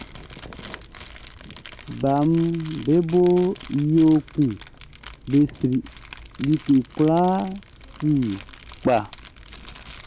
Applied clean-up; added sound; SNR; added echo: none; Crumpling, crinkling; 19 dB; none.